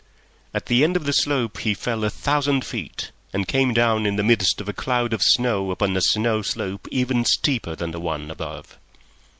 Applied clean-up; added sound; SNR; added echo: none; none; none; none.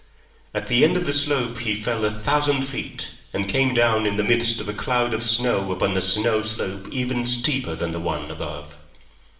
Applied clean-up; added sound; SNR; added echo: none; none; none; reverberation time 0.7 s.